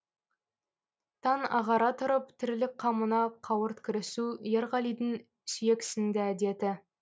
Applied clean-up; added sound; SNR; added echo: none; none; none; none.